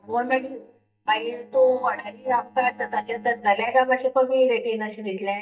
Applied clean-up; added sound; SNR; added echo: neural mask model DeepFilterNet 3.